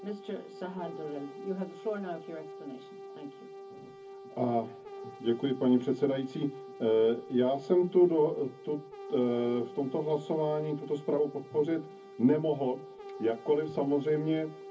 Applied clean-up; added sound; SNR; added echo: none; Brass instrument; 15 dB; reverberation time 0.3 s.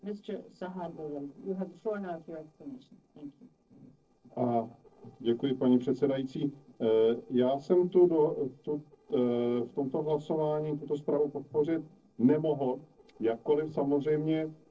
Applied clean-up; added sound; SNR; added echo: neural separator model SepFormer DNS4.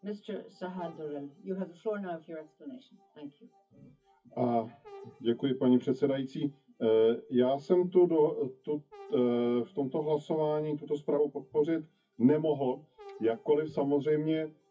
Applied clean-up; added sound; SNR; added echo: classical method WPE with log-MMSE.